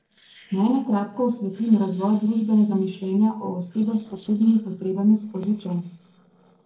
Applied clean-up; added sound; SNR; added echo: neural separator model SepFormer DNS4.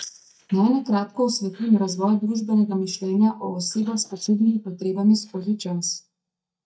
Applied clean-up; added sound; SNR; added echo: neural mask model DeepFilterNet 3.